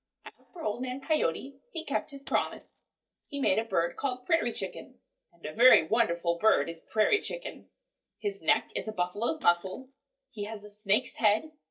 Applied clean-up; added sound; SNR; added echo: neural mask model DeepFilterNet 3.